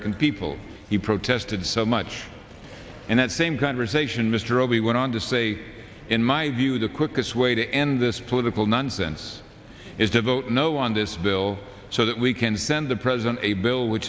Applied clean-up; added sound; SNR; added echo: none; none; none; none.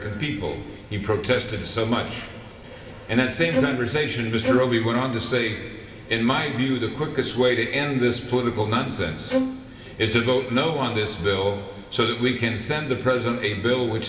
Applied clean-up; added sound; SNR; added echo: none; Bowed string instrument; 3 dB; reverberation time 2.9 s.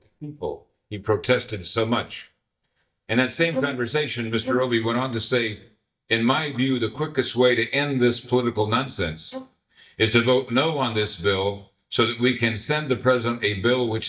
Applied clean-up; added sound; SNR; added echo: neural mask model DeepFilterNet 3.